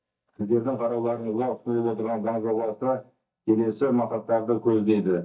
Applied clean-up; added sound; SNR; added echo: neural mask model DeepFilterNet 3.